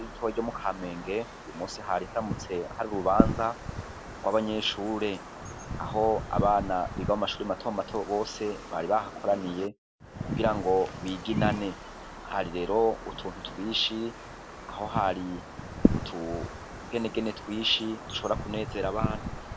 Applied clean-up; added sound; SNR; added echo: none; Wind; 4 dB; none.